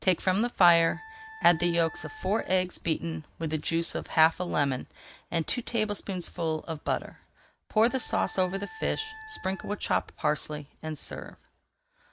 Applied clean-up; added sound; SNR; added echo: none; Wind instrument, woodwind instrument; 18 dB; none.